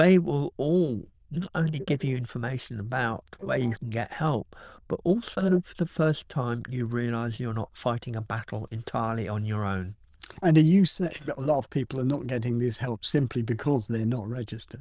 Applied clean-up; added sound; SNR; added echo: neural diffusion model UNIVERSE++.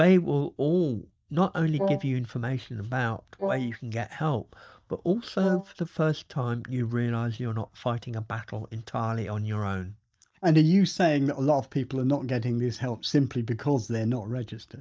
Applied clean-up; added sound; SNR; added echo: neural mask model DeepFilterNet 3.